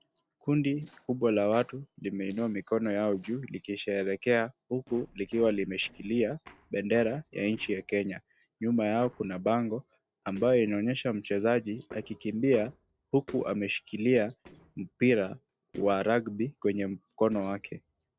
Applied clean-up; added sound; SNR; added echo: neural separator model SepFormer DNS4.